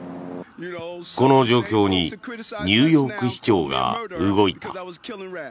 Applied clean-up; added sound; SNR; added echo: none; none; none; none.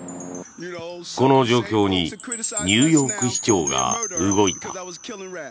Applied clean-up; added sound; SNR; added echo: none; Wind chime; 9 dB; none.